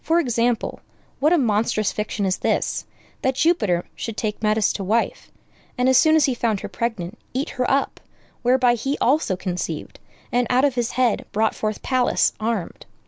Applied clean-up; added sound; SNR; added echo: none; none; none; none.